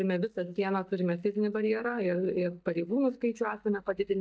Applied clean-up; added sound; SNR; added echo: neural mask model DeepFilterNet 3.